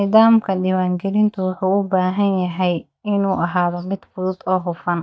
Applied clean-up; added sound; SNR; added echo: neural mask model DeepFilterNet 3.